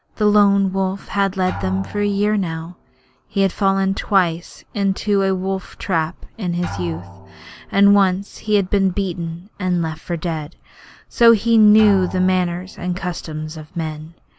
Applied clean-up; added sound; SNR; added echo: none; Drum; 19 dB; none.